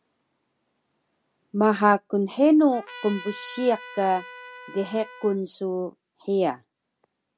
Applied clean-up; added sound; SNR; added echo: none; Trumpet; 16 dB; none.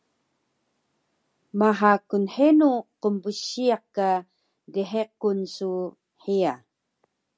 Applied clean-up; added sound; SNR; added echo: none; none; none; none.